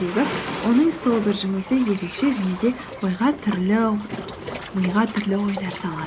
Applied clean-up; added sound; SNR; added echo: none; Thunder + Waves, surf; 11 dB; none.